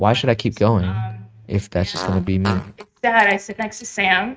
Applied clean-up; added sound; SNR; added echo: neural mask model RNNoise.